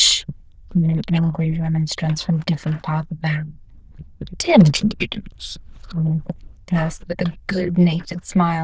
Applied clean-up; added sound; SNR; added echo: neural diffusion model UNIVERSE++.